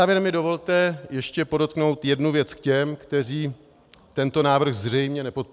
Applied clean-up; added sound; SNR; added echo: none; none; none; none.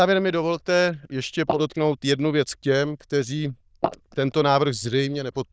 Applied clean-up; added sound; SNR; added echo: neural diffusion model UNIVERSE++.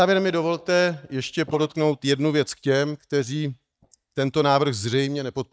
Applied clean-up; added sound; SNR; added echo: neural mask model DeepFilterNet 3.